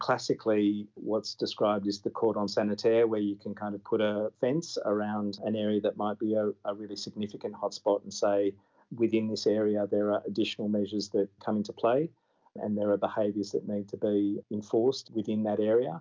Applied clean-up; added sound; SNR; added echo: none; none; none; none.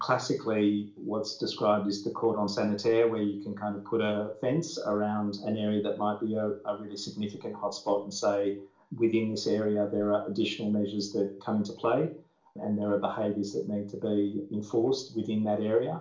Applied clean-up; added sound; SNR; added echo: none; none; none; reverberation time 0.4 s.